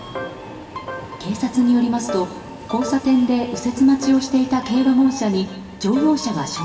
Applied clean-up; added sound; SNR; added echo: none; Subway, metro, underground; 17 dB; reverberation time 1.2 s.